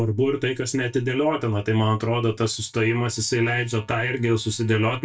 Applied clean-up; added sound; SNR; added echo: neural mask model DeepFilterNet 3.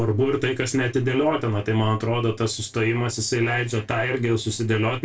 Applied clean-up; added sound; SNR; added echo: neural separator model SepFormer DNS4.